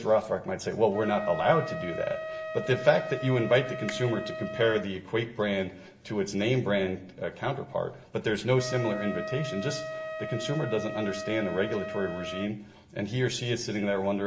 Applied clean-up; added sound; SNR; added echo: none; Wind instrument, woodwind instrument; 10 dB; reverberation time 0.7 s.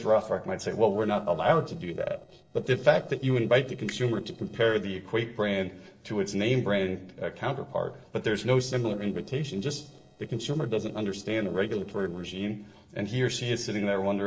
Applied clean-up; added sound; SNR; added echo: neural separator model SepFormer DNS4.